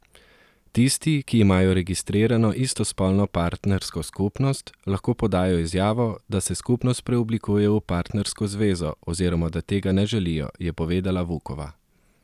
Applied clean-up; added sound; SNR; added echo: none; none; none; none.